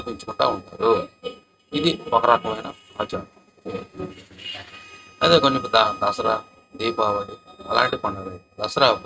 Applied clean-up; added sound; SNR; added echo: neural mask model RNNoise.